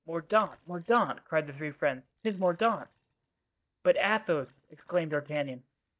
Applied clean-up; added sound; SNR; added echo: neural mask model DeepFilterNet 3.